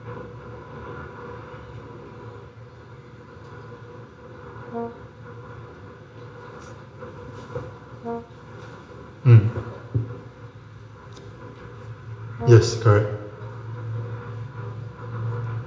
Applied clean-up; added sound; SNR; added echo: none; Brass instrument; 12 dB; reverberation time 0.8 s.